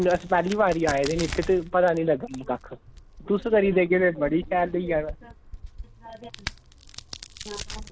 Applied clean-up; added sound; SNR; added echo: none; Crack; 14 dB; none.